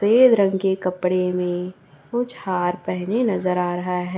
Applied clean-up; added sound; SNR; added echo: none; none; none; none.